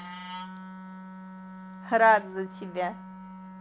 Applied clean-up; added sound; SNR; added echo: none; Wind instrument, woodwind instrument; 13 dB; none.